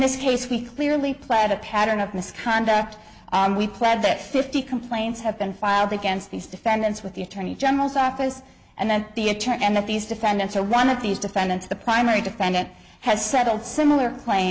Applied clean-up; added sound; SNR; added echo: none; none; none; none.